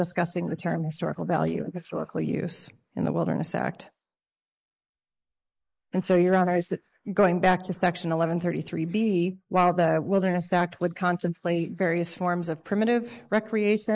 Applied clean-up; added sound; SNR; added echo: neural mask model Resemble Enhance denoiser.